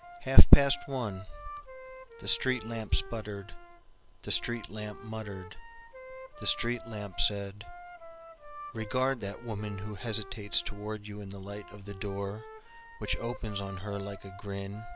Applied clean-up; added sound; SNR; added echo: none; Wind instrument, woodwind instrument; 20 dB; none.